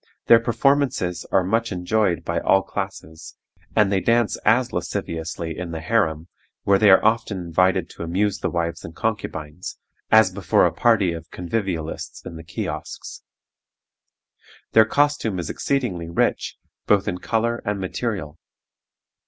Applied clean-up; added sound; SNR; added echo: none; none; none; none.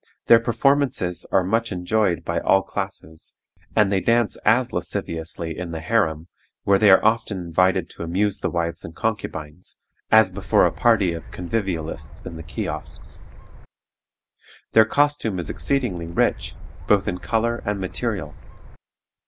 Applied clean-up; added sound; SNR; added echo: none; Gull, seagull / Wind; 12 dB; none.